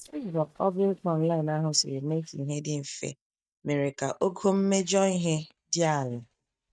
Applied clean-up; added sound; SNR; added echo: neural mask model DeepFilterNet 3.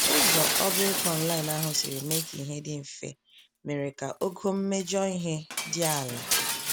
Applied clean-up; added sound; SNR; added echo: none; Shatter; 0 dB; none.